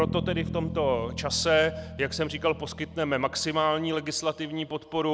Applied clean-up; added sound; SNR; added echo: none; Bass guitar; 10 dB; none.